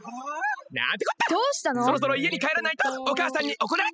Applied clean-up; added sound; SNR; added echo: classical method spectral subtraction.